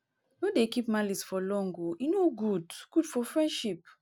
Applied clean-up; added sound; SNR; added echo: none; none; none; none.